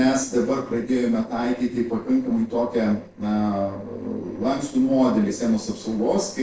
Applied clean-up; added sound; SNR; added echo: neural separator model SepFormer DNS4.